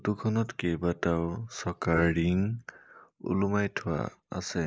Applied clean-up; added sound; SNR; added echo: neural mask model Resemble Enhance denoiser.